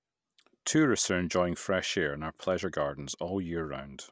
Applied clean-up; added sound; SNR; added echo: none; none; none; none.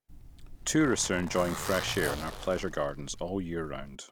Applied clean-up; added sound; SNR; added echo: none; Zipper (clothing); 9 dB; none.